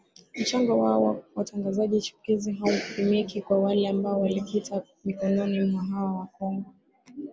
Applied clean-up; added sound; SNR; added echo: none; none; none; none.